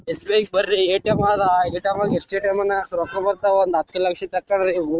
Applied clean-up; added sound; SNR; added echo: neural mask model RNNoise.